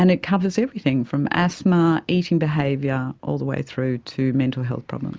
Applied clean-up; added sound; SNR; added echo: none; none; none; none.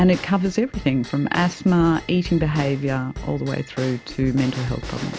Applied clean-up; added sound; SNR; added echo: none; Bell / Drum / Drum kit; 14 dB; none.